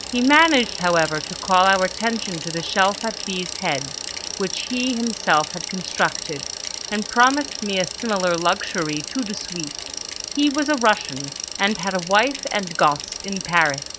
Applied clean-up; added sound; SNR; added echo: none; Bicycle; 9 dB; none.